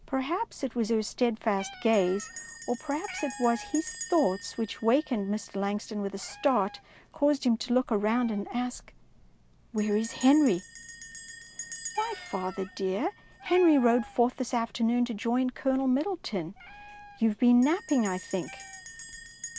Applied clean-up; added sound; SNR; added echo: none; Meow + Bell; 17 dB; none.